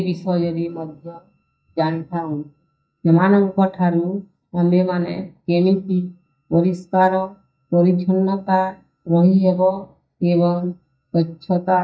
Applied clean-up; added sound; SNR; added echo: neural mask model DeepFilterNet 3.